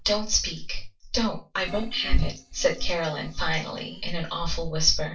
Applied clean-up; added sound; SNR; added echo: neural separator model SepFormer DNS4.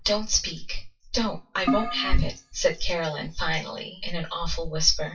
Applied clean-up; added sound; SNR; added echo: classical method WPE with log-MMSE.